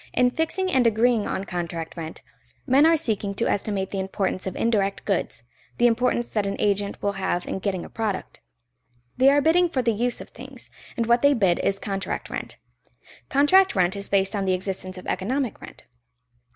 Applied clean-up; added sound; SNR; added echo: none; none; none; none.